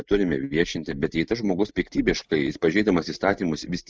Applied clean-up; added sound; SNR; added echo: neural mask model Resemble Enhance denoiser.